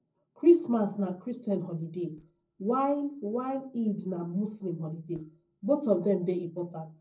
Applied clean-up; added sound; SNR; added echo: neural separator model SepFormer DNS4.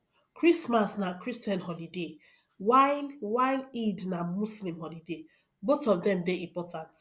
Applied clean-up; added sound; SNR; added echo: none; none; none; none.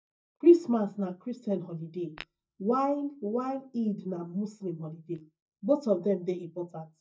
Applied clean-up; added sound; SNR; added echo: neural mask model DeepFilterNet 3.